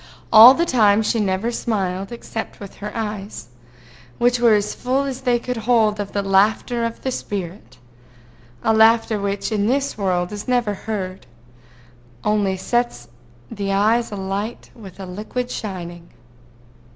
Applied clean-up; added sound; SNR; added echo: none; none; none; none.